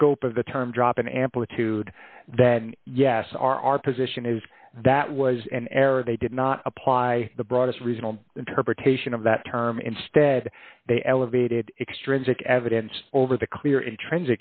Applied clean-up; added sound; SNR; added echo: none; none; none; none.